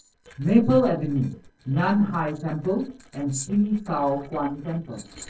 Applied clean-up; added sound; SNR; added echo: neural separator model SepFormer DNS4.